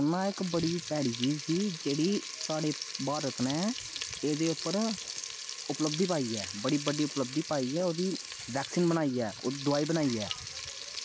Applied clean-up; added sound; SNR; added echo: none; Frying (food); 8 dB; none.